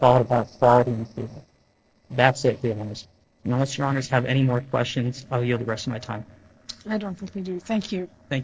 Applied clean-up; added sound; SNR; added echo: neural separator model SepFormer DNS4.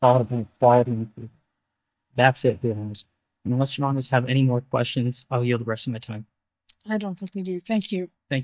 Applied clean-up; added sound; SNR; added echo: neural mask model DeepFilterNet 3.